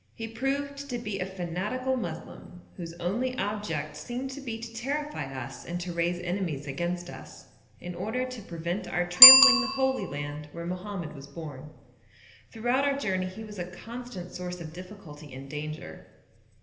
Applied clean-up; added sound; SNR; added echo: none; Bicycle bell; -1 dB; reverberation time 1.4 s.